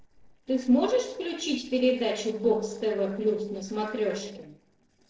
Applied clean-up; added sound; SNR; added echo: neural separator model SepFormer DNS4.